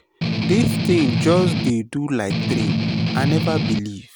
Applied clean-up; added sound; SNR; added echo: none; Strum; -2 dB; none.